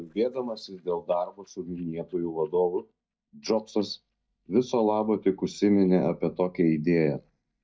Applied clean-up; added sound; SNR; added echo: neural mask model DeepFilterNet 3.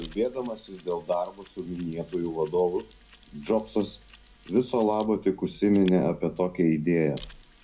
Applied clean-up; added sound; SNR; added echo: none; Mechanisms; 19 dB; reverberation time 0.3 s.